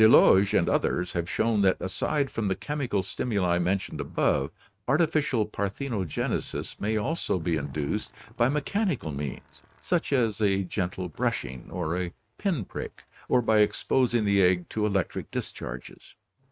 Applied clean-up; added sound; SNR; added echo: neural mask model RNNoise.